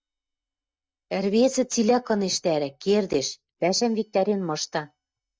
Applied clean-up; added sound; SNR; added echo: neural mask model DeepFilterNet 3.